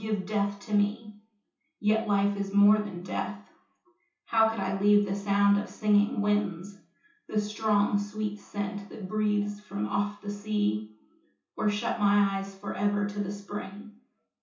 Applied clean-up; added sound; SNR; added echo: none; none; none; reverberation time 0.6 s.